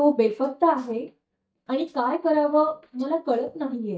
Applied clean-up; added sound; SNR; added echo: neural mask model DeepFilterNet 3.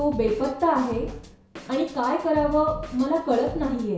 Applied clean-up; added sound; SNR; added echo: none; Drum kit; 14 dB; reverberation time 0.6 s.